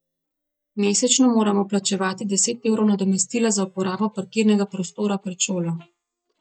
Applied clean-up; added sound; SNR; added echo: neural mask model DeepFilterNet 3.